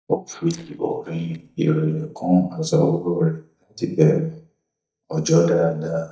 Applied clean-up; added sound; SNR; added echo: neural mask model DeepFilterNet 3.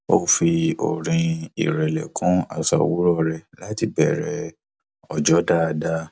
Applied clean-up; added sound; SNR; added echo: none; none; none; none.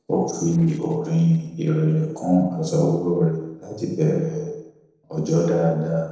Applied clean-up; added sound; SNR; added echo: neural separator model SepFormer DNS4.